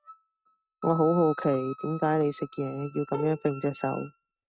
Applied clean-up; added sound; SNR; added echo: neural mask model RNNoise.